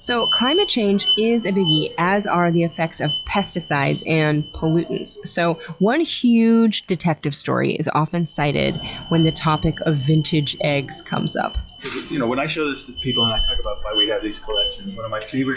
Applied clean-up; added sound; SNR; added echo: classical method log-MMSE.